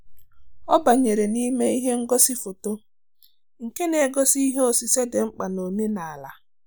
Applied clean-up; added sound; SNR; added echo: none; none; none; none.